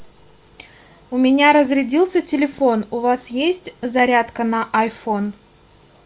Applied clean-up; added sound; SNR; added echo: none; none; none; none.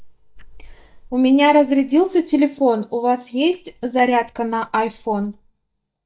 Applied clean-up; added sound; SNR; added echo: neural mask model DeepFilterNet 3.